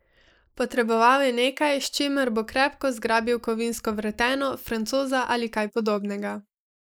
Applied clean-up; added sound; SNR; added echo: neural mask model Resemble Enhance denoiser.